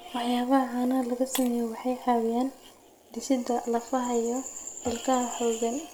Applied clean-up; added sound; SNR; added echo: none; Shatter + Guitar; 18 dB; none.